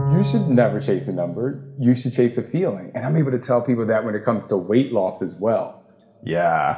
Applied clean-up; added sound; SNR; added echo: none; Bowed string instrument; 10 dB; reverberation time 2.0 s.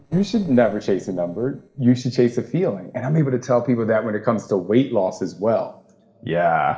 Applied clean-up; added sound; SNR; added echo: neural separator model SepFormer DNS4.